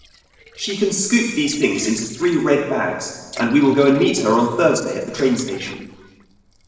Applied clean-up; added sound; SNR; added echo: neural separator model SepFormer DNS4.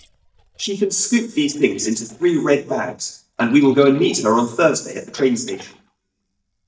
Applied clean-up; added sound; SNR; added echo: neural mask model DeepFilterNet 3.